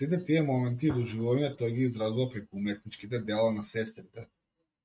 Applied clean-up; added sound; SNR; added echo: neural mask model RNNoise.